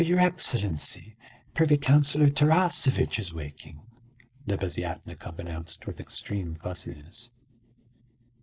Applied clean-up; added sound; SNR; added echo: neural mask model Resemble Enhance denoiser.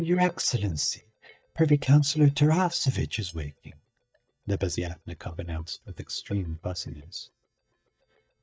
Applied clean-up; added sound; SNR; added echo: neural mask model DeepFilterNet 3.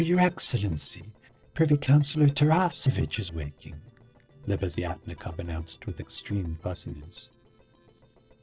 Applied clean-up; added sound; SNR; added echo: neural separator model SepFormer DNS4.